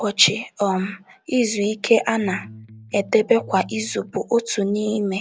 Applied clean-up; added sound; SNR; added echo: none; Electric guitar; 20 dB; none.